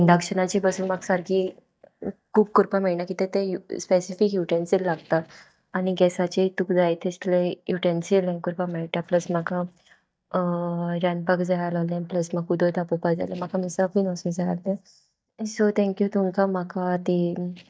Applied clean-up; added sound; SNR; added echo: neural mask model DeepFilterNet 3.